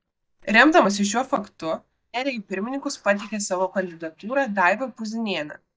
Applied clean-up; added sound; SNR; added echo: neural mask model DeepFilterNet 3.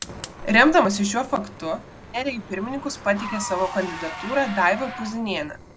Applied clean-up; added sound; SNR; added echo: none; Fire + Engine / Car; 12 dB; none.